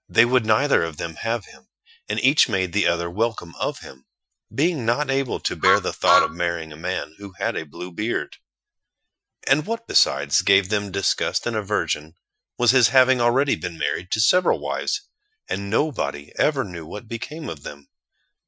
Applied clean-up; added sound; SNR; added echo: classical method Wiener filter.